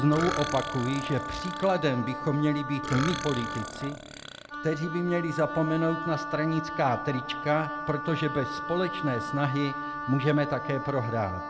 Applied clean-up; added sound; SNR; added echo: none; Burping, eructation + Wind instrument, woodwind instrument; 6 dB; none.